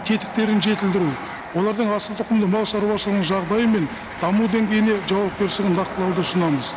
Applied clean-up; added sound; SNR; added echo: none; Train; 12 dB; none.